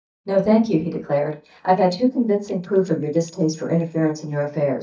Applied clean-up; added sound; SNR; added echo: neural mask model DeepFilterNet 3.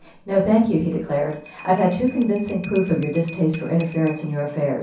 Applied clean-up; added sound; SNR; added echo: none; Bell; 11 dB; reverberation time 0.6 s.